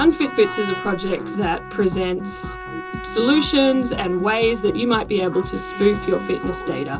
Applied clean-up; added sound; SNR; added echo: none; Trumpet; 13 dB; reverberation time 0.2 s.